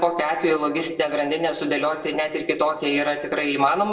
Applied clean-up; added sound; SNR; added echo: neural separator model SepFormer DNS4.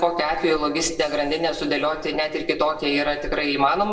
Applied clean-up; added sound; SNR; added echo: none; Fire; 17 dB; reverberation time 1.5 s.